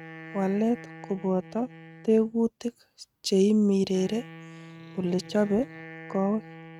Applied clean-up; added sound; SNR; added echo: neural mask model RNNoise.